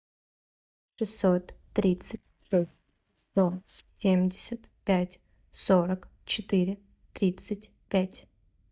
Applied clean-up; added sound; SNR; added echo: neural mask model DeepFilterNet 3.